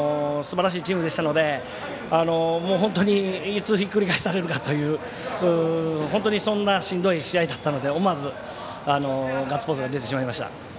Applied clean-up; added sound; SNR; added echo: none; none; none; none.